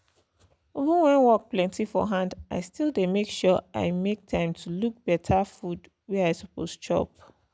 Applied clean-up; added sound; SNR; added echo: none; none; none; none.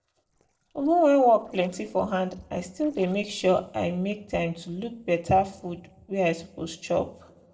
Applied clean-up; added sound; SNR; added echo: neural separator model SepFormer DNS4.